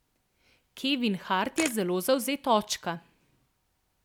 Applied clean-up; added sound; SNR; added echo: none; Camera; 12 dB; none.